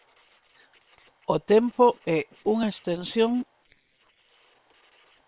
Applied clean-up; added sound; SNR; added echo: neural separator model SepFormer WHAM!.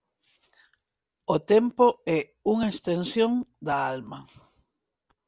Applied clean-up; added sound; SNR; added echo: none; none; none; none.